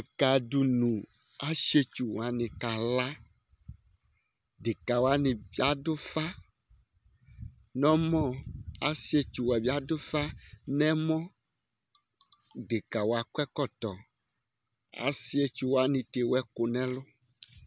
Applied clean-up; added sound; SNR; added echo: none; none; none; none.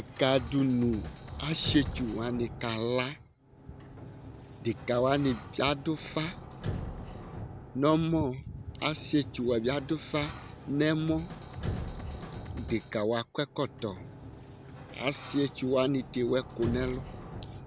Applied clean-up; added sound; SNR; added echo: none; Sliding door + Drum kit; 10 dB; none.